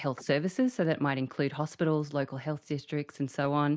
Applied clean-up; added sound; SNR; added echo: neural mask model Resemble Enhance denoiser.